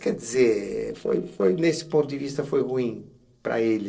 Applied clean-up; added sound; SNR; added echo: neural separator model SepFormer DNS4.